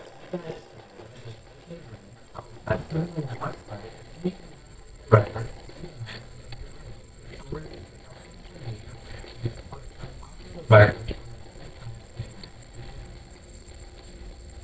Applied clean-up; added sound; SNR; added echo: neural mask model DeepFilterNet 3.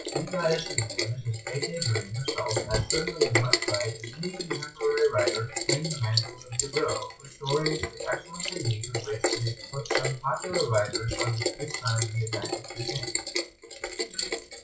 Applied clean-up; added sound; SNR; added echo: classical method WPE with log-MMSE.